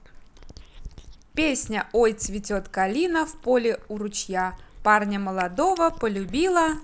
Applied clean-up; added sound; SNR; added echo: none; Cat; 16 dB; none.